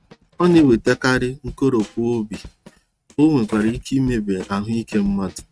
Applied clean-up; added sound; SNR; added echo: neural mask model RNNoise.